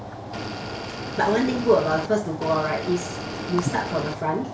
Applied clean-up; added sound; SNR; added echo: none; Motor vehicle (road) / Engine; 9 dB; none.